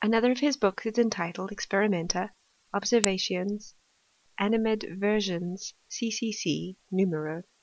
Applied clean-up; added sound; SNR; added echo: none; Camera; 17 dB; none.